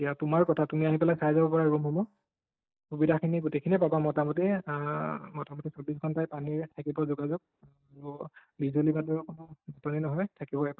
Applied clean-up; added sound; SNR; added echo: neural mask model DeepFilterNet 3.